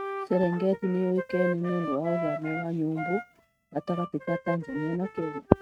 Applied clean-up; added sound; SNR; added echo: neural mask model RNNoise.